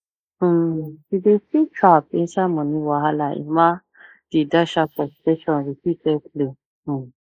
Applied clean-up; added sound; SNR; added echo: neural mask model Resemble Enhance denoiser.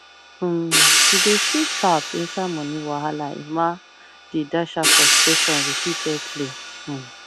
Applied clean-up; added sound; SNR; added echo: none; Hi-hat; -4 dB; none.